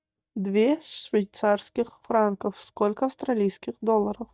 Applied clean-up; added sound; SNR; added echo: neural mask model DeepFilterNet 3.